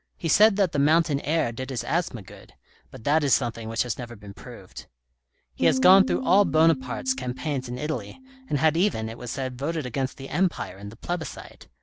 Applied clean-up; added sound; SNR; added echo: none; Piano; 13 dB; none.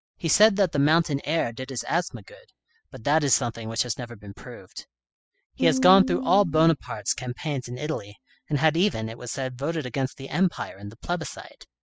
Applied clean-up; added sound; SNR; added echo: classical method spectral subtraction.